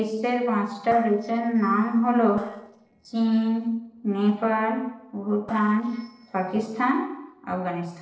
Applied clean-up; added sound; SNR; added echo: neural separator model SepFormer DNS4.